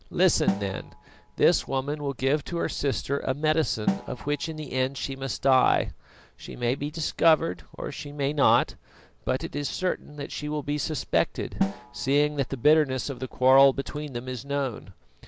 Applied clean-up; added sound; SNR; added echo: none; Snare drum; 11 dB; none.